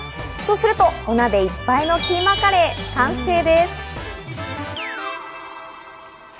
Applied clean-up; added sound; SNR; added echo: none; none; none; none.